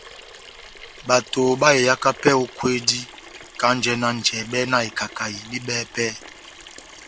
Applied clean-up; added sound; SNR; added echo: none; Sink (filling or washing) / Water tap, faucet; 19 dB; none.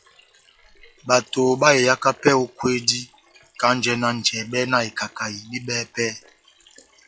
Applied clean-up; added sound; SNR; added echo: classical method log-MMSE.